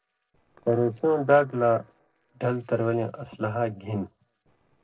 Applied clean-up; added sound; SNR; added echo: neural separator model SepFormer DNS4.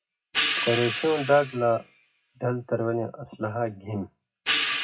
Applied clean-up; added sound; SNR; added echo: classical method WPE with log-MMSE.